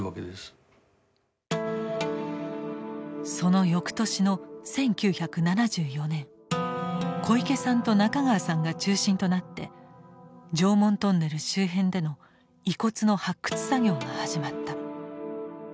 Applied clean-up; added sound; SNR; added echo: none; none; none; none.